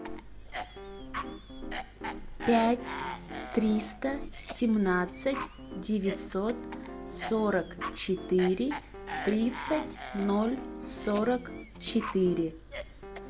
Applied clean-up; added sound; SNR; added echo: none; Piano + Cough; 13 dB; none.